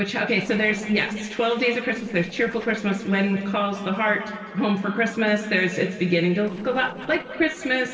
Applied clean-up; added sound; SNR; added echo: neural separator model SepFormer DNS4.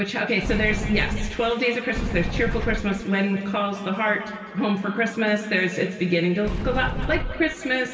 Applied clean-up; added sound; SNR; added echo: none; Sliding door; 3 dB; reverberation time 2.5 s.